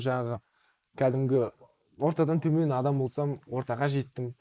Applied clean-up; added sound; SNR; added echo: neural mask model Resemble Enhance denoiser.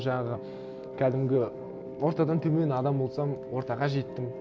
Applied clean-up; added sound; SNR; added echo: none; Wind instrument, woodwind instrument; 12 dB; none.